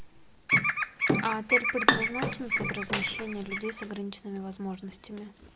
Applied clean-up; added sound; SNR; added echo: none; Bird vocalization, bird call, bird song + Bowed string instrument; -4 dB; none.